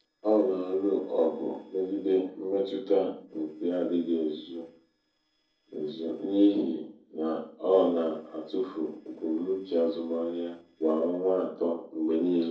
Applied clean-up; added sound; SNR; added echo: neural separator model SepFormer DNS4.